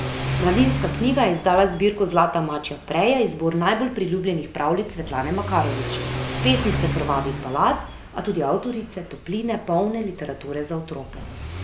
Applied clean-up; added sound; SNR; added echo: none; Accelerating, revving, vroom / Car; 7 dB; none.